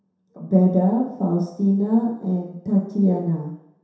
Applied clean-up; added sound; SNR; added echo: none; none; none; reverberation time 0.7 s.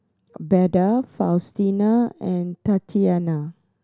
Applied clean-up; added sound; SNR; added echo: none; none; none; none.